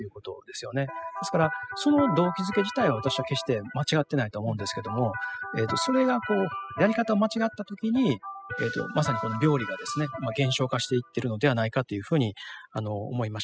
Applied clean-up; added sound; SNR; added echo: classical method spectral subtraction.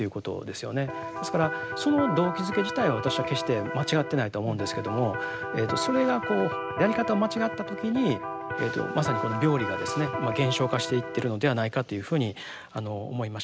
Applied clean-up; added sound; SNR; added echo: none; Electric guitar; 5 dB; none.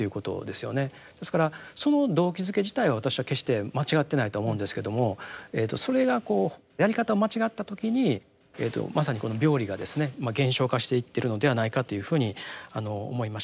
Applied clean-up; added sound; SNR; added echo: none; none; none; none.